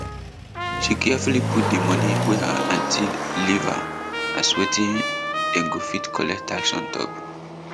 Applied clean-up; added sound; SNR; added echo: none; Trumpet + Motor vehicle (road); 1 dB; none.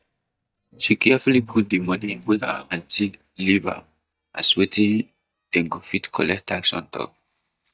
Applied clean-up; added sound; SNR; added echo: neural mask model DeepFilterNet 3.